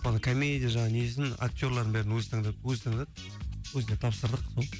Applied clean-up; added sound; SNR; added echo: none; none; none; none.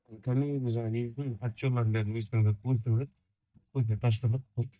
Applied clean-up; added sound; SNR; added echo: neural mask model DeepFilterNet 3.